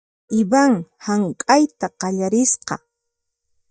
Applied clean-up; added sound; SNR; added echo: neural mask model DeepFilterNet 3.